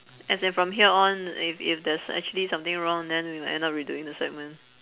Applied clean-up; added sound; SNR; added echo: none; none; none; none.